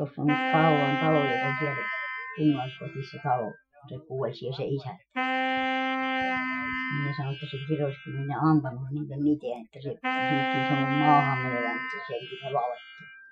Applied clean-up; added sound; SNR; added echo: classical method Wiener filter.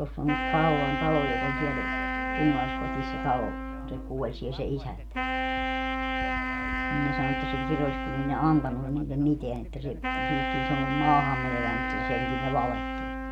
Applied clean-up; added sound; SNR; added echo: none; Wind instrument, woodwind instrument; 2 dB; none.